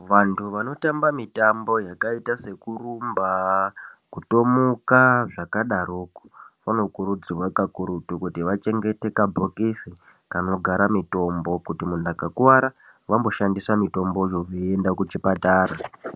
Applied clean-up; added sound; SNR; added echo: none; none; none; none.